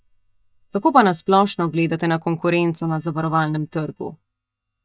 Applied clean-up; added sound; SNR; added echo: neural mask model DeepFilterNet 3.